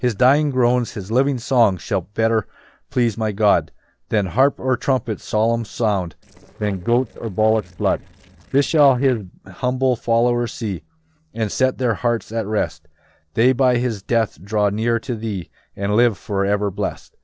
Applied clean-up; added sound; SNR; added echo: neural separator model SepFormer DNS4.